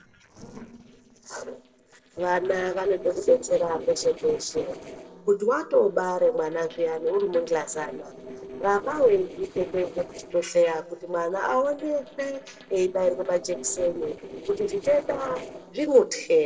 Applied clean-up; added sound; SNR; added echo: neural separator model SepFormer DNS4.